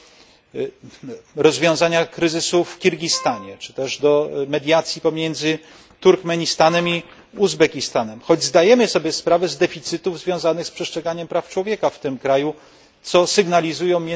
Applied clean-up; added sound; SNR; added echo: none; Wind instrument, woodwind instrument; 16 dB; none.